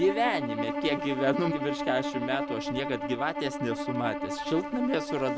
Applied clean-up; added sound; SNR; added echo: none; Bowed string instrument; 3 dB; none.